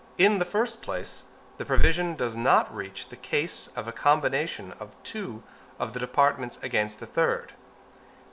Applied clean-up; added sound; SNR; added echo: none; none; none; none.